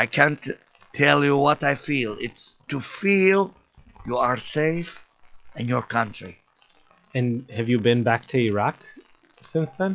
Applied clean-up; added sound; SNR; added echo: classical method log-MMSE.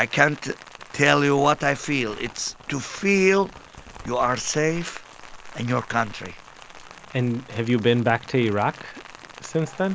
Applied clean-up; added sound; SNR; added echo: none; Rain; 18 dB; none.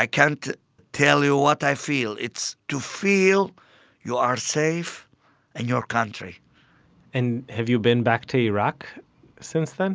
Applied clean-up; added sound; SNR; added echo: none; none; none; none.